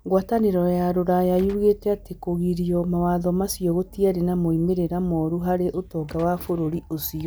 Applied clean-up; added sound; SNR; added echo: none; Gunshot, gunfire; 18 dB; none.